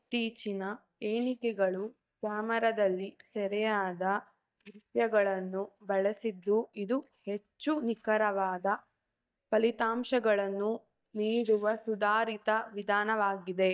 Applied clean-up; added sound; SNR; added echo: neural mask model DeepFilterNet 3.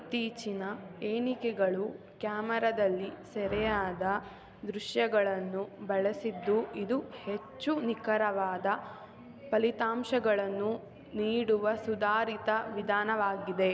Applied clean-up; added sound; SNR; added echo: none; none; none; none.